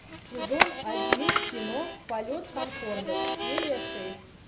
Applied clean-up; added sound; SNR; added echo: none; Camera + Harmonica; -5 dB; none.